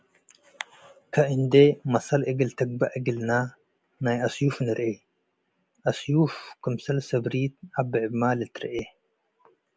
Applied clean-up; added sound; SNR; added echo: none; none; none; none.